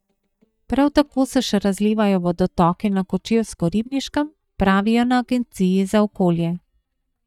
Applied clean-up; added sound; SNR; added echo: neural mask model DeepFilterNet 3.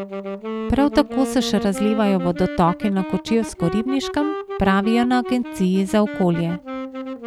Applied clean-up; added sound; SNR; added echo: none; Wind instrument, woodwind instrument; 9 dB; none.